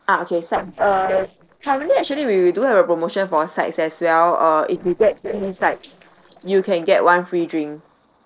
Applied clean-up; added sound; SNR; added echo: neural separator model SepFormer DNS4.